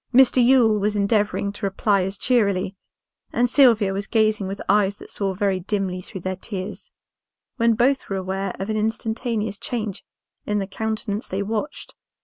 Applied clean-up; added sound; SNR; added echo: none; none; none; none.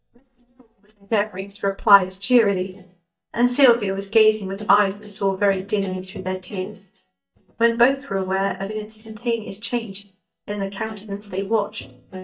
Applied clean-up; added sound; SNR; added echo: neural mask model DeepFilterNet 3.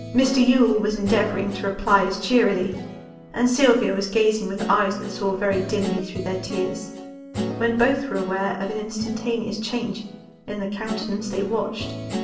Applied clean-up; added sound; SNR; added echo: none; Guitar; 10 dB; reverberation time 0.7 s.